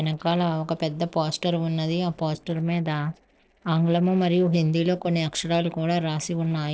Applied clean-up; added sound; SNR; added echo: neural separator model SepFormer DNS4.